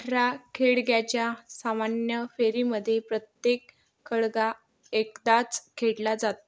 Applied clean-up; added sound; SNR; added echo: none; none; none; none.